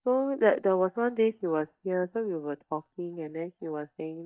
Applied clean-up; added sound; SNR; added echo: neural mask model DeepFilterNet 3.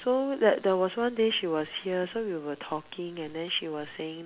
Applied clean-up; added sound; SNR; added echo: none; none; none; none.